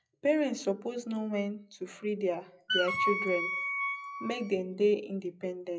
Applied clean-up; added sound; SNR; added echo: classical method WPE with log-MMSE.